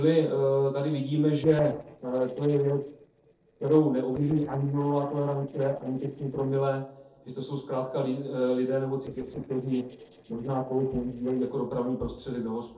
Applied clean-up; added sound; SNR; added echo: neural separator model SepFormer DNS4.